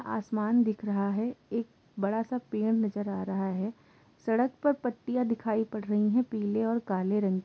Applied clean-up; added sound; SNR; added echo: none; none; none; none.